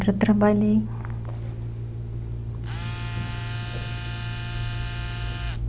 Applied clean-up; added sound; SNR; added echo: none; Tools; 12 dB; none.